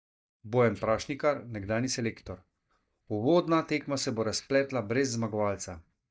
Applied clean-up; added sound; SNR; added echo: neural mask model DeepFilterNet 3.